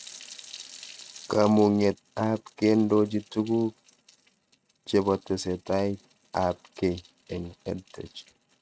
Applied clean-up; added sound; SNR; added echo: neural mask model RNNoise.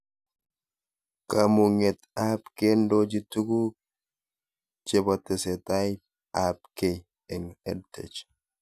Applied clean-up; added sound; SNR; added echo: none; none; none; none.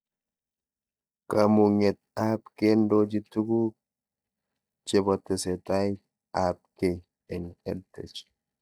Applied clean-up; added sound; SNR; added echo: neural mask model DeepFilterNet 3.